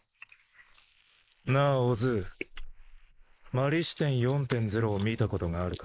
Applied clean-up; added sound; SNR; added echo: neural mask model Resemble Enhance denoiser.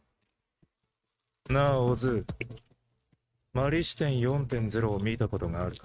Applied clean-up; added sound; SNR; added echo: neural mask model RNNoise.